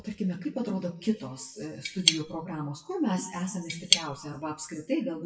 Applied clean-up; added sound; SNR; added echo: classical method WPE with log-MMSE.